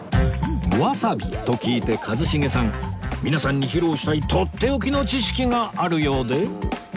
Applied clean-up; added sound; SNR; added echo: none; none; none; none.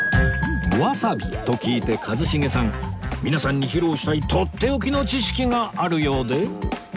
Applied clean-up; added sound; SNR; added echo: none; Piano; 14 dB; none.